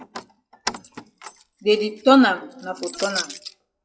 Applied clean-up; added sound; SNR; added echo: classical method WPE with log-MMSE.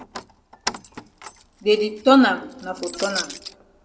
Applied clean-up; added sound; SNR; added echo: none; Keys jangling; 13 dB; reverberation time 0.6 s.